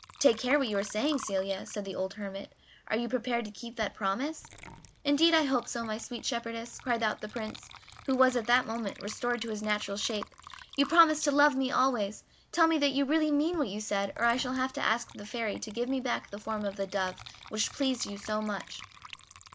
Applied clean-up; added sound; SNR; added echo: none; Water / Liquid; 20 dB; none.